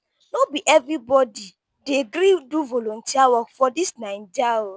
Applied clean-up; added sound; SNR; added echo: none; none; none; none.